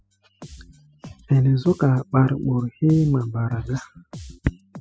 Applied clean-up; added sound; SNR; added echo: classical method spectral subtraction.